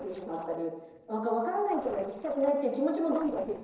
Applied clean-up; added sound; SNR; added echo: neural separator model SepFormer DNS4.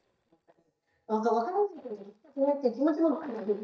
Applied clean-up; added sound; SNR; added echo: neural mask model DeepFilterNet 3.